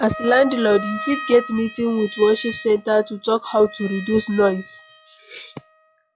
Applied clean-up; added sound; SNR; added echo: classical method log-MMSE.